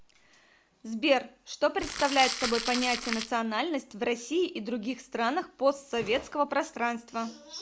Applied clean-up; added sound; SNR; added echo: none; Crumpling, crinkling; 4 dB; none.